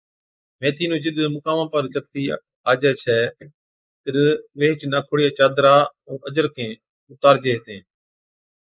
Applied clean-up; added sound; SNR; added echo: neural mask model Resemble Enhance denoiser.